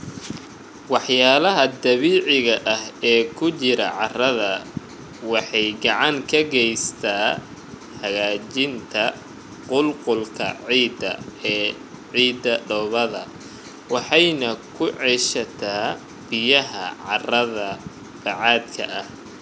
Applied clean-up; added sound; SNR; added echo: none; none; none; none.